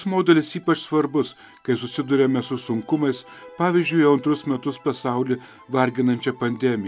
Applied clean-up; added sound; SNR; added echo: none; none; none; none.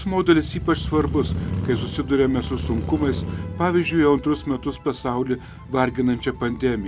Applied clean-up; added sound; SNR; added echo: none; Motorcycle / Crow; 8 dB; none.